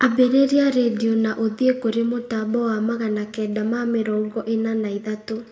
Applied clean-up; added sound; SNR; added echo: none; none; none; reverberation time 1.1 s.